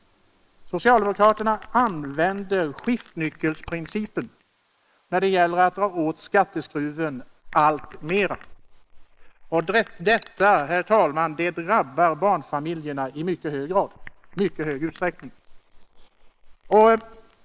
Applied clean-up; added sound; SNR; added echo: neural mask model Resemble Enhance denoiser.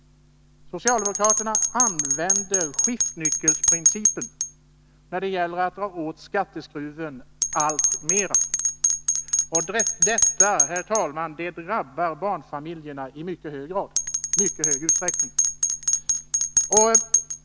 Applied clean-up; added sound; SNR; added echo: none; Bell; -4 dB; none.